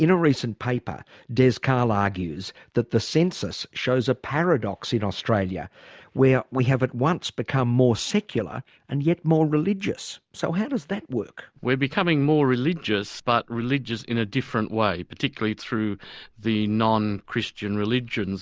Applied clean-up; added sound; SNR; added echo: none; none; none; none.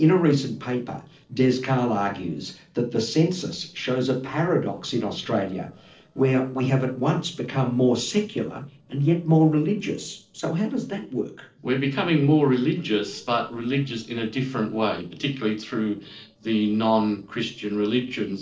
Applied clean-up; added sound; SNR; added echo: neural separator model SepFormer DNS4.